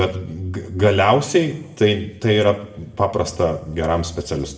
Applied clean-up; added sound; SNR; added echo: none; none; none; reverberation time 0.7 s.